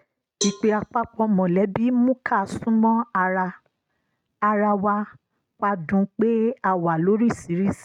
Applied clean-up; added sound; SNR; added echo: neural mask model RNNoise.